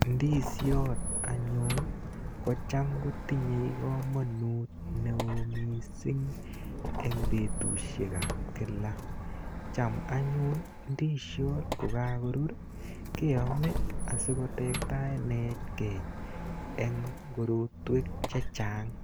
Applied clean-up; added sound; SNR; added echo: none; Squeak; 3 dB; none.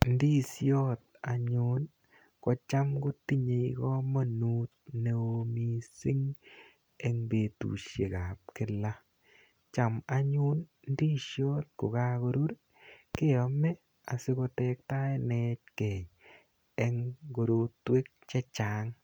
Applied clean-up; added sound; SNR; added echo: none; none; none; none.